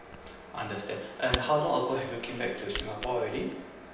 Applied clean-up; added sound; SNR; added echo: none; Camera; 7 dB; reverberation time 0.9 s.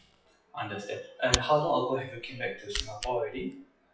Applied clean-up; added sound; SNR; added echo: classical method WPE with log-MMSE.